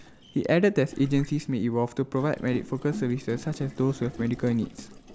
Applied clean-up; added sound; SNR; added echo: none; Gurgling; 15 dB; none.